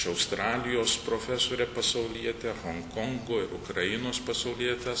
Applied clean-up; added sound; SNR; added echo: none; none; none; none.